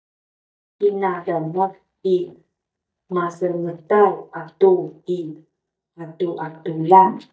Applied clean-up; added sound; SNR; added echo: neural mask model DeepFilterNet 3.